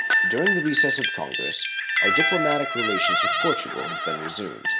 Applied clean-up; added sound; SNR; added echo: none; Guitar; -4 dB; none.